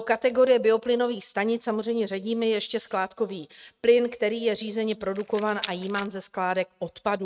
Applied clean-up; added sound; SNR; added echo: neural mask model RNNoise.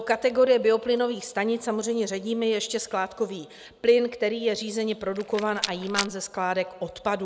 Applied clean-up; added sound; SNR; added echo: none; Rattle; 8 dB; none.